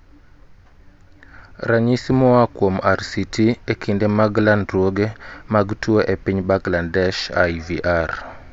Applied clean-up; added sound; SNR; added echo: none; none; none; none.